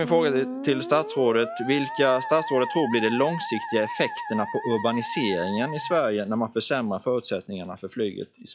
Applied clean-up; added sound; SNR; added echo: classical method log-MMSE.